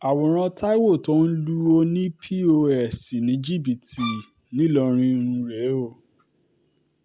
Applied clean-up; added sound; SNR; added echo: none; Bowed string instrument; 13 dB; none.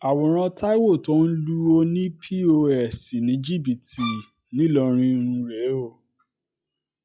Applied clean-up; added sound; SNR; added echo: classical method log-MMSE.